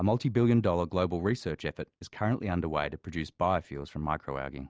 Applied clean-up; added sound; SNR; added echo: none; none; none; none.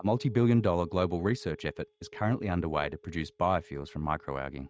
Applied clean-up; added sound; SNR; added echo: neural mask model RNNoise.